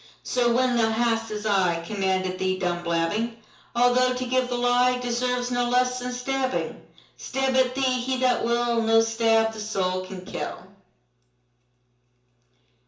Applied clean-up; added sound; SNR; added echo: none; none; none; reverberation time 0.7 s.